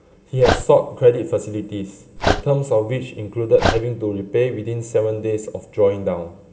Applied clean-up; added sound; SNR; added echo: none; Dog; 5 dB; reverberation time 1.7 s.